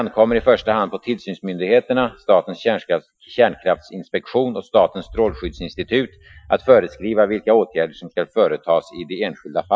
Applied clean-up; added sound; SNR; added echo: classical method Wiener filter.